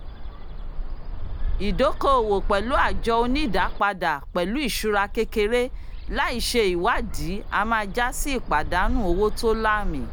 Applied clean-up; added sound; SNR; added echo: none; Bird; 3 dB; none.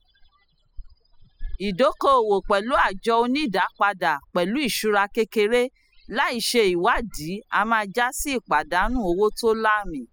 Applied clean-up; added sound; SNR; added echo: classical method spectral subtraction.